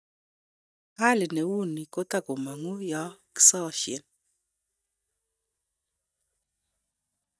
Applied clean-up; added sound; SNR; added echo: neural mask model DeepFilterNet 3.